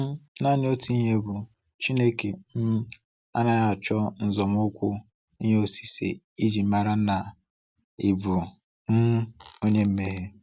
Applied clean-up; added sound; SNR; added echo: none; none; none; none.